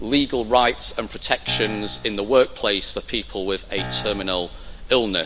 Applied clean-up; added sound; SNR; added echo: none; Crackle + Piano; 12 dB; none.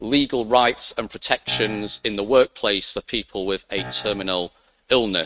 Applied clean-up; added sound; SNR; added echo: neural mask model RNNoise.